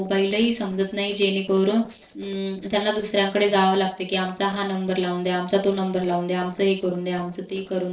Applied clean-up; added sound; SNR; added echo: neural separator model SepFormer DNS4.